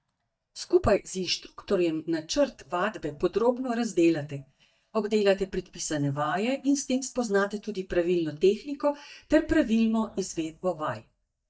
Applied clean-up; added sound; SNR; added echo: neural mask model DeepFilterNet 3.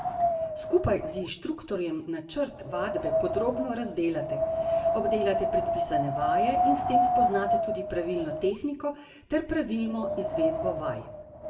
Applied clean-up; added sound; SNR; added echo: none; Wind; -2 dB; reverberation time 0.7 s.